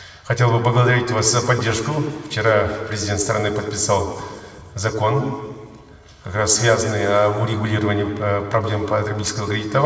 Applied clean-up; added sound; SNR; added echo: none; none; none; reverberation time 2.0 s.